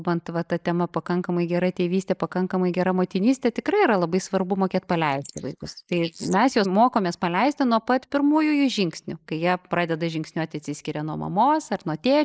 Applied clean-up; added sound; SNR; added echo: neural mask model Resemble Enhance denoiser.